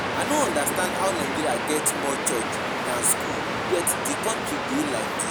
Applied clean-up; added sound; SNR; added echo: none; Waves, surf; 0 dB; none.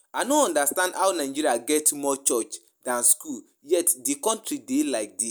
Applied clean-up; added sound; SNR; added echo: none; none; none; none.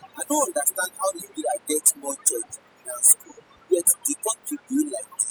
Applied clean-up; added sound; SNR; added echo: classical method spectral subtraction.